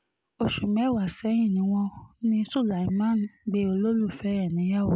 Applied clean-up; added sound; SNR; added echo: none; none; none; none.